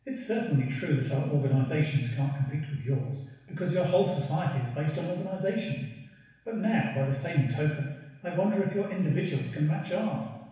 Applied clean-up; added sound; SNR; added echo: none; none; none; reverberation time 1.1 s.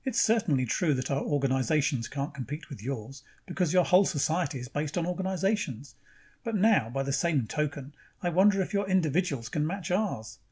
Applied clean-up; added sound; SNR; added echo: none; none; none; none.